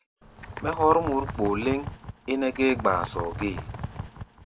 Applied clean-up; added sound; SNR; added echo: none; Bird; 9 dB; none.